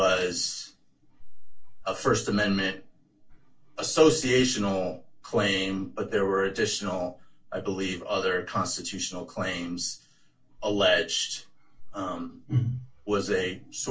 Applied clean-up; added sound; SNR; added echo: none; none; none; reverberation time 0.2 s.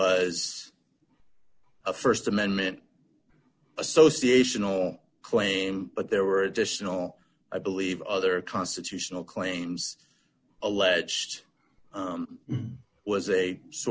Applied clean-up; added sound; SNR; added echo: none; none; none; none.